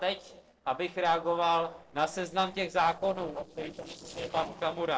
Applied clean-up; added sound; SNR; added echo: neural separator model SepFormer DNS4.